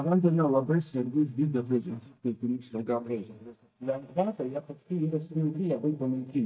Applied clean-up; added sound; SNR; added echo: neural mask model DeepFilterNet 3.